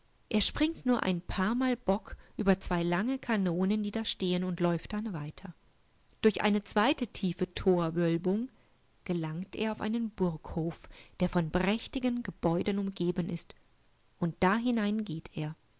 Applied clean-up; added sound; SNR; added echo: none; none; none; none.